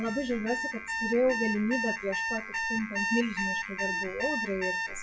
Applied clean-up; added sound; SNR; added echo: classical method WPE with log-MMSE.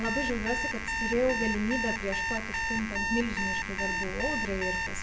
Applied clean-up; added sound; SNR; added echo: none; Alarm; 0 dB; reverberation time 0.5 s.